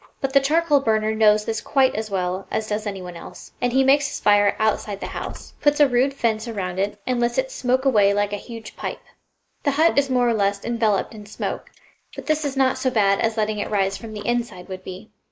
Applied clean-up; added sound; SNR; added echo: neural mask model Resemble Enhance denoiser.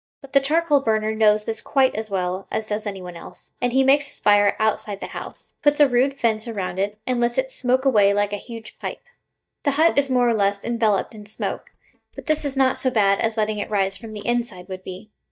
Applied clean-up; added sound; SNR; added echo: neural mask model DeepFilterNet 3.